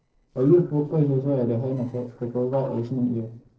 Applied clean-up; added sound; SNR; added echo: neural separator model SepFormer DNS4.